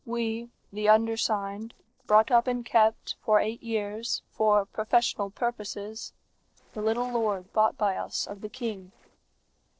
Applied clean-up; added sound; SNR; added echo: neural separator model SepFormer DNS4.